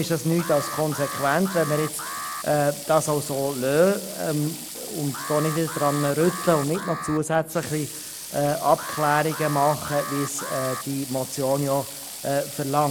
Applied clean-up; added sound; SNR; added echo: none; Alarm + Water tap, faucet / Water; 10 dB; none.